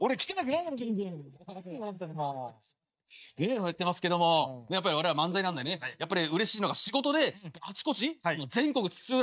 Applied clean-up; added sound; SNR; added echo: neural mask model DeepFilterNet 3.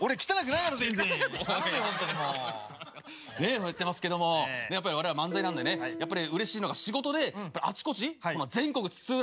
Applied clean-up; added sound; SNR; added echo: none; Piano; 12 dB; none.